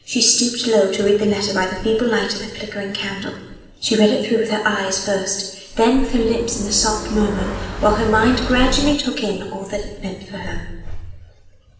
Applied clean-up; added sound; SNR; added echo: none; Motorcycle; 7 dB; reverberation time 1.0 s.